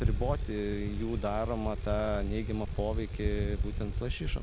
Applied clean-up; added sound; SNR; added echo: none; Bicycle; -1 dB; none.